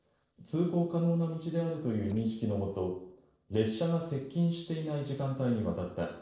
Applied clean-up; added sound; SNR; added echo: neural separator model SepFormer DNS4.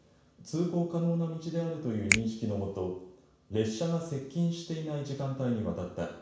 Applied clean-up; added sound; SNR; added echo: none; Finger snapping; 2 dB; reverberation time 0.7 s.